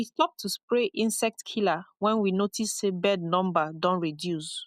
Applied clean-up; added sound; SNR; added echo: none; none; none; none.